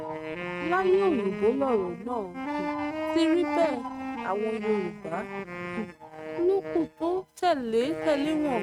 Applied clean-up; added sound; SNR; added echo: neural mask model RNNoise.